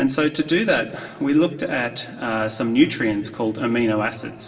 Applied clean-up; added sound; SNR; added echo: none; none; none; reverberation time 1.7 s.